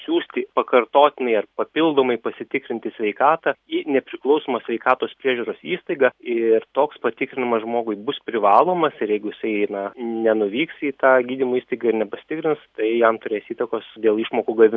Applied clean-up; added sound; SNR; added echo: none; none; none; none.